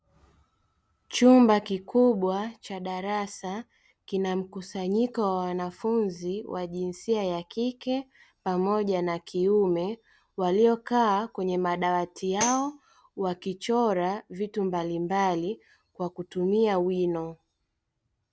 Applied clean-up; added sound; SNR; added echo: none; Tambourine; 10 dB; none.